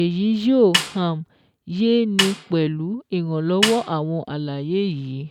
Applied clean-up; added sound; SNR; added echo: none; Snare drum; 6 dB; none.